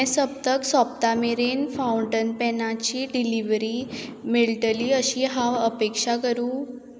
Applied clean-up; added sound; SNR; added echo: none; Fireworks; 19 dB; none.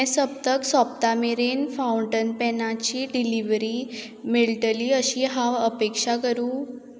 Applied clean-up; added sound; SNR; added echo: none; none; none; none.